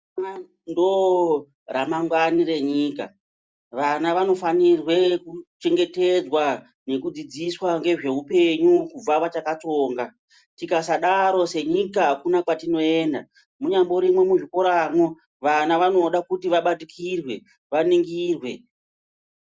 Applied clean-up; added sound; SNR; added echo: none; none; none; none.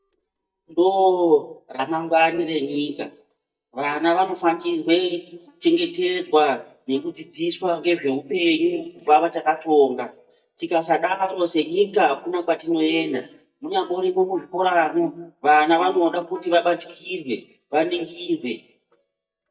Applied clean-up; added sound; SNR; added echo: neural mask model DeepFilterNet 3.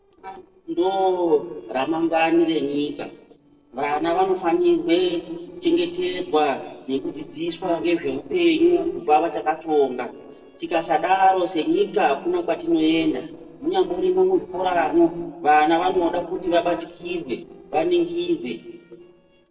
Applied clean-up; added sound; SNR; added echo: neural separator model SepFormer DNS4.